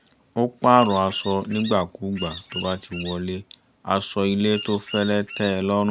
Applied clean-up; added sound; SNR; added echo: none; Bird vocalization, bird call, bird song; 13 dB; none.